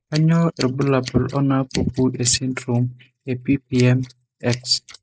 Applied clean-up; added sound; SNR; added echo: neural mask model Resemble Enhance denoiser.